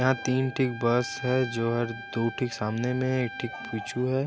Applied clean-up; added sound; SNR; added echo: none; Trumpet; 13 dB; none.